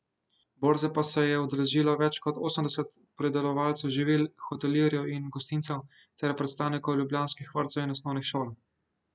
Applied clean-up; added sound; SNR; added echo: none; none; none; none.